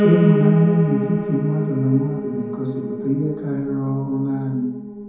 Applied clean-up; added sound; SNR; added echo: none; Piano; 3 dB; reverberation time 0.9 s.